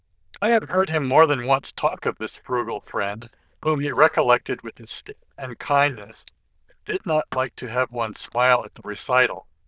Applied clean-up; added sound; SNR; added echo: neural diffusion model UNIVERSE++.